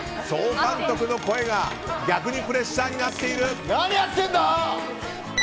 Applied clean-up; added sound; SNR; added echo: none; Tools; 18 dB; none.